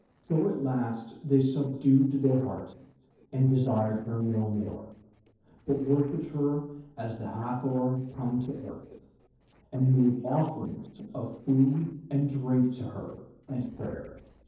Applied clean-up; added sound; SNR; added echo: neural separator model SepFormer DNS4.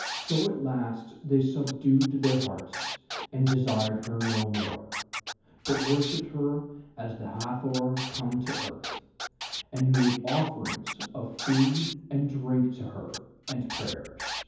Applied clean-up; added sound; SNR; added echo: none; Scratching (performance technique); 9 dB; reverberation time 0.9 s.